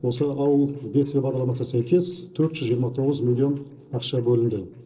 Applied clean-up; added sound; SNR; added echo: neural separator model SepFormer DNS4.